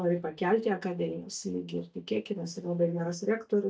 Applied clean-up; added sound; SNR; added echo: neural mask model DeepFilterNet 3.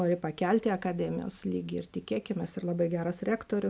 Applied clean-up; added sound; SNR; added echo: none; none; none; none.